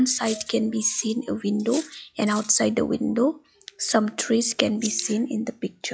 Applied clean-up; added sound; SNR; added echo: classical method log-MMSE.